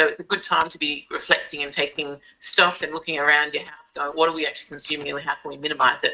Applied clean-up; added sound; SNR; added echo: neural mask model RNNoise.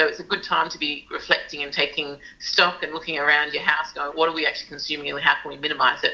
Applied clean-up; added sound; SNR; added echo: none; none; none; none.